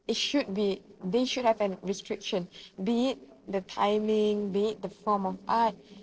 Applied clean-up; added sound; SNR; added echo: neural separator model SepFormer DNS4.